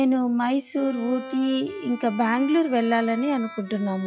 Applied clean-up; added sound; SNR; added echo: classical method log-MMSE.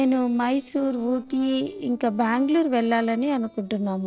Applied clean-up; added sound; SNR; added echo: neural separator model SepFormer DNS4.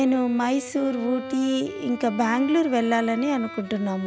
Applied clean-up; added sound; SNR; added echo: none; Bowed string instrument; 14 dB; none.